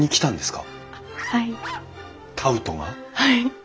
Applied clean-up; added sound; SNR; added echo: none; Bark; 11 dB; none.